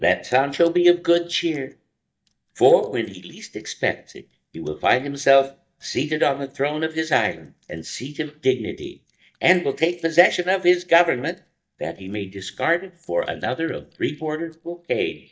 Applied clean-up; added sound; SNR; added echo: neural mask model DeepFilterNet 3.